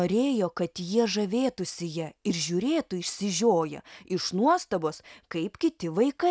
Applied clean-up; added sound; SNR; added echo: none; none; none; none.